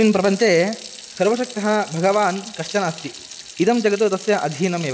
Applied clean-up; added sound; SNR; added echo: none; Sink (filling or washing) / Water tap, faucet; 17 dB; none.